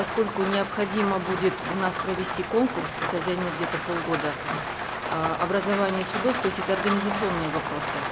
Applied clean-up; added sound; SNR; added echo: none; Rain; 3 dB; none.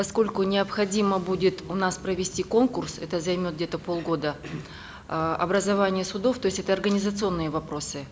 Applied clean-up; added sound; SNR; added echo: none; none; none; none.